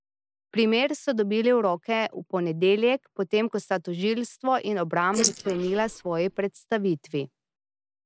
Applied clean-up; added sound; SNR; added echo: neural mask model Resemble Enhance denoiser.